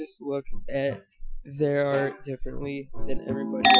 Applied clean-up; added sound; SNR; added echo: classical method Wiener filter.